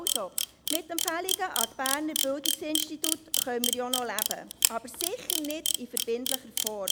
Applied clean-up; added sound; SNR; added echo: none; Camera; -3 dB; none.